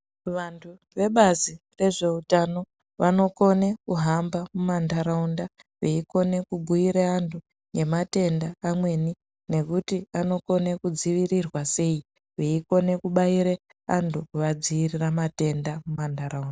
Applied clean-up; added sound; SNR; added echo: none; none; none; none.